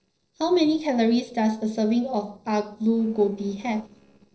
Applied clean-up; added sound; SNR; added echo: neural separator model SepFormer DNS4.